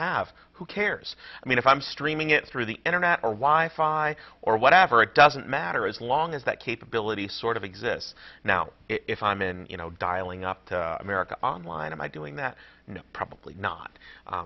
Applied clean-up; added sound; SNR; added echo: none; none; none; none.